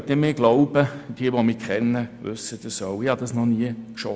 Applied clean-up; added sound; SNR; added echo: none; none; none; none.